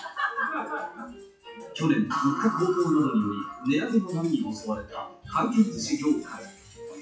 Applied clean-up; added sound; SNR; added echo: classical method WPE with log-MMSE.